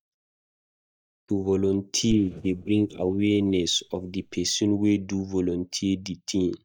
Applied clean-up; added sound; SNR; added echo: neural mask model DeepFilterNet 3.